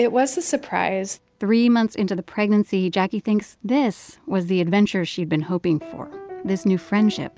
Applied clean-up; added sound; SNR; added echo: none; none; none; none.